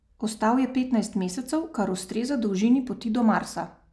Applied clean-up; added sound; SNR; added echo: none; none; none; none.